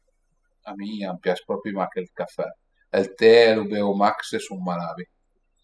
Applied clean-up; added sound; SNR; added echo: classical method spectral subtraction.